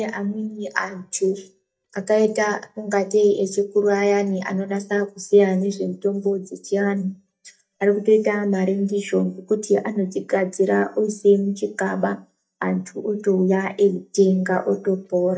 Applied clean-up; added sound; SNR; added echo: neural mask model DeepFilterNet 3.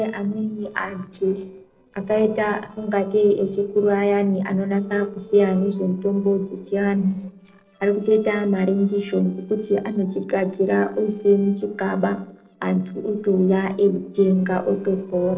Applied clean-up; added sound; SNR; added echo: neural separator model SepFormer DNS4.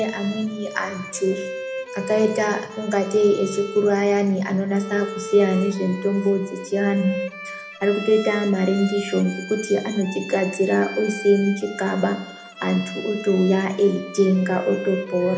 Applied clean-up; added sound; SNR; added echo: none; Bowed string instrument; 12 dB; reverberation time 0.7 s.